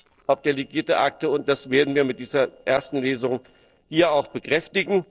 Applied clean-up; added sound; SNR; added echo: neural separator model SepFormer DNS4.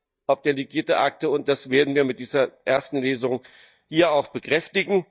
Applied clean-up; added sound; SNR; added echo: neural mask model DeepFilterNet 3.